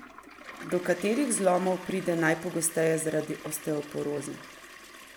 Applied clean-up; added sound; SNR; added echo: none; Toilet flush; 16 dB; none.